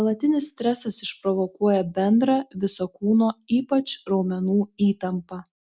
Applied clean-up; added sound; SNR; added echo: none; none; none; none.